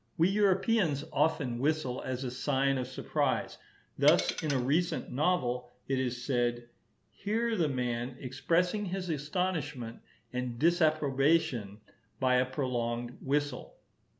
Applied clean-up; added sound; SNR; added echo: none; Tools; 8 dB; none.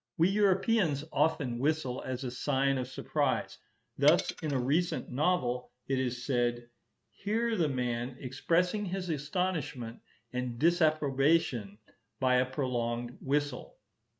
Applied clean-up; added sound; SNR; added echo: neural mask model RNNoise.